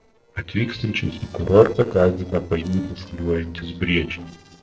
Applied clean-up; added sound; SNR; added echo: neural separator model SepFormer DNS4.